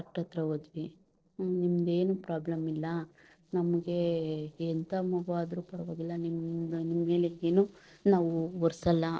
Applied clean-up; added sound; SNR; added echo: neural separator model SepFormer DNS4.